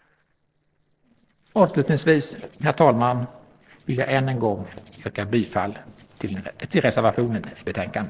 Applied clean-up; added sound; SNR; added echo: neural separator model SepFormer DNS4.